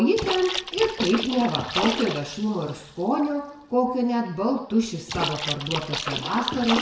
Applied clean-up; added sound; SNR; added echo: none; Splash, splatter; 7 dB; reverberation time 0.8 s.